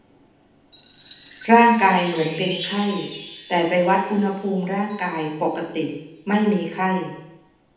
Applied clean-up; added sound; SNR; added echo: none; Wind chime; 3 dB; reverberation time 0.8 s.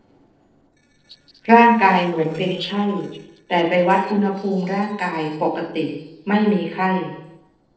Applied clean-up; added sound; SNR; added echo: neural separator model SepFormer DNS4.